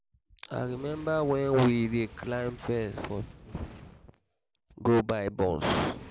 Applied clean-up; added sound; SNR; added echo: none; Fire; 19 dB; none.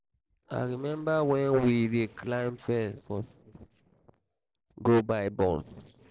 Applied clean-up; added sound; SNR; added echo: neural separator model SepFormer DNS4.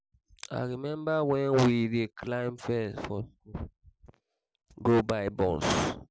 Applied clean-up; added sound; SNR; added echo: none; none; none; none.